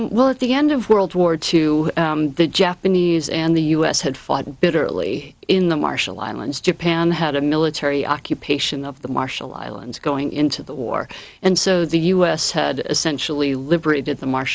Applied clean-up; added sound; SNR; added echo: none; none; none; none.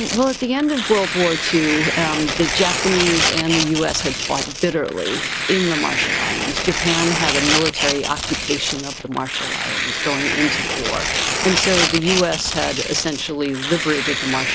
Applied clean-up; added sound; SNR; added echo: none; Tearing; 1 dB; none.